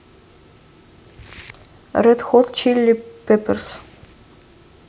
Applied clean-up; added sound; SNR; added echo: none; none; none; none.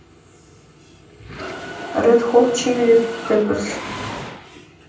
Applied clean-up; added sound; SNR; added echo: none; Mechanisms; 12 dB; reverberation time 0.6 s.